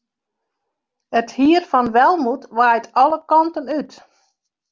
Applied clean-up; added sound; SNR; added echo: none; none; none; none.